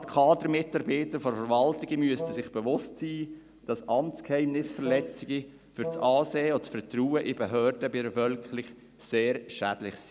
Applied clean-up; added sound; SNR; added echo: none; Wind instrument, woodwind instrument; 10 dB; none.